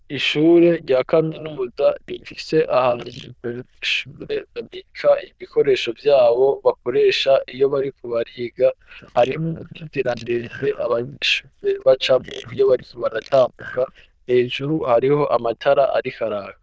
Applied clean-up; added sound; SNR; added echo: neural diffusion model UNIVERSE++.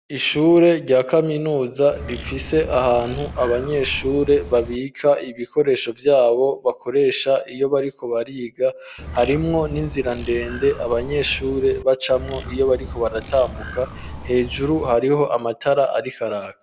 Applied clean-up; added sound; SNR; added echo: none; Bird; 13 dB; none.